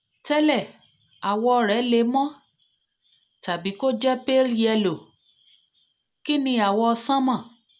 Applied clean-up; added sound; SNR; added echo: none; none; none; none.